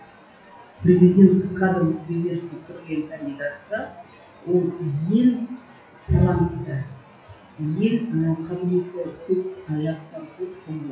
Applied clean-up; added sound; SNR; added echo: classical method WPE with log-MMSE.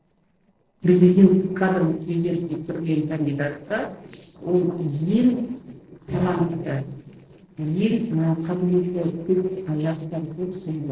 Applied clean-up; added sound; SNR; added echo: neural separator model SepFormer DNS4.